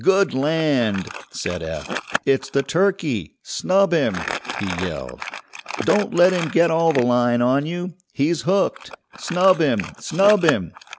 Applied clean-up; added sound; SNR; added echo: none; Crumpling, crinkling; 12 dB; none.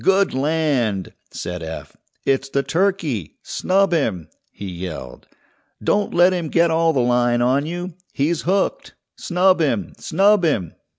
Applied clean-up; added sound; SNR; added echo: none; none; none; none.